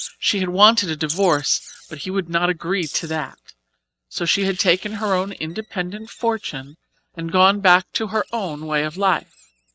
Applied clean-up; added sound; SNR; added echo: neural mask model RNNoise.